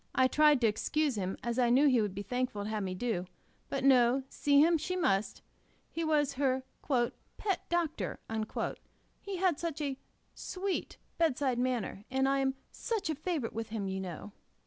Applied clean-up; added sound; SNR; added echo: none; none; none; none.